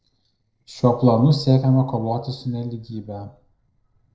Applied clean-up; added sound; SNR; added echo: neural separator model SepFormer DNS4.